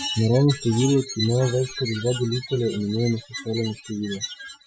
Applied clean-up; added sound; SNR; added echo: classical method Wiener filter.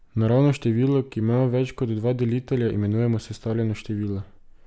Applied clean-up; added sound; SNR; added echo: none; none; none; none.